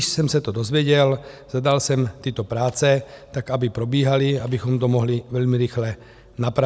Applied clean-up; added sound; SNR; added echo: none; none; none; none.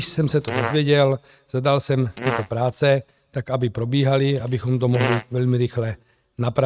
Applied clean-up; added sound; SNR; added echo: neural mask model RNNoise.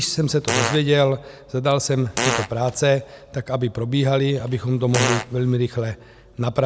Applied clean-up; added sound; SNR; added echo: none; Fart; 4 dB; none.